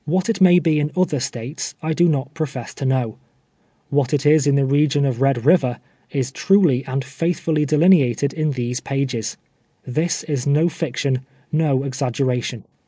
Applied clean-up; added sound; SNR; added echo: none; none; none; none.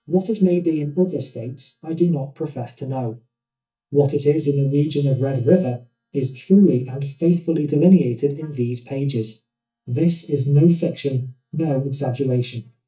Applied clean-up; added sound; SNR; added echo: neural mask model DeepFilterNet 3.